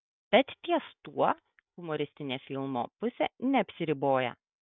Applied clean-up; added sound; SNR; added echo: none; none; none; none.